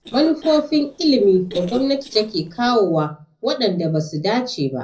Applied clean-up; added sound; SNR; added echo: neural separator model SepFormer DNS4.